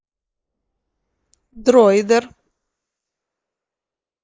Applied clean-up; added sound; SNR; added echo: neural mask model Resemble Enhance denoiser.